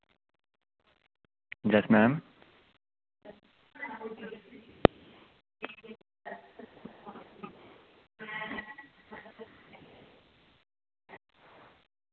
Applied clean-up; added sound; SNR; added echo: none; none; none; none.